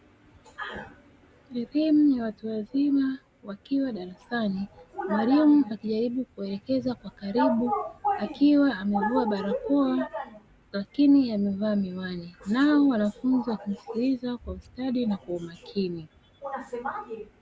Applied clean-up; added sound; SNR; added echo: none; none; none; none.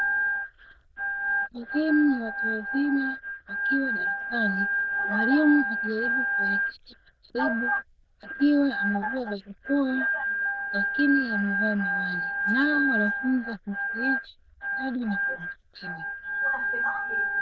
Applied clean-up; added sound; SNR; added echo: neural diffusion model UNIVERSE++.